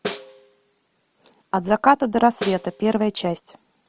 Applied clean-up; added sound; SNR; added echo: none; Snare drum; 13 dB; none.